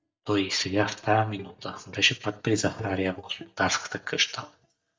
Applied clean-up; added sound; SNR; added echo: neural mask model DeepFilterNet 3.